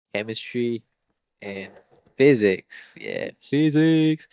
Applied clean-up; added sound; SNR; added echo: neural mask model DeepFilterNet 3.